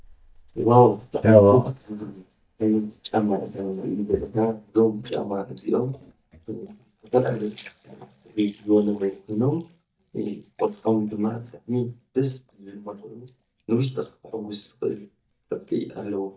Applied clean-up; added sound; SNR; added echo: neural mask model DeepFilterNet 3.